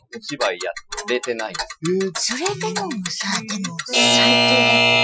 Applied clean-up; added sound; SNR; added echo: classical method Wiener filter.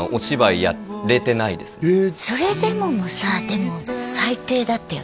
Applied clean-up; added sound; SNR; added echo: none; none; none; none.